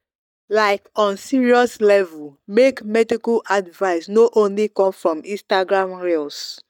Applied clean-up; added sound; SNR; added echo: neural mask model DeepFilterNet 3.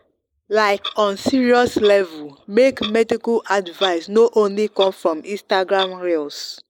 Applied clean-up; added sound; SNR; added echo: neural mask model Resemble Enhance denoiser.